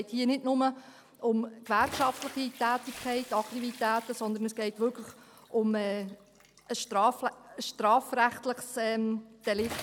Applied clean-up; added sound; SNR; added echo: none; Bathtub (filling or washing) / Splash, splatter; 18 dB; none.